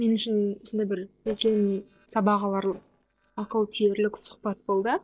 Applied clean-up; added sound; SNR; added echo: neural separator model SepFormer DNS4.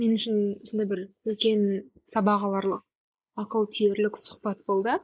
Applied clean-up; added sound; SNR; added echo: neural mask model Resemble Enhance denoiser.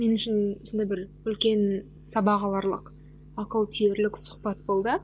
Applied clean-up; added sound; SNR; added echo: none; none; none; none.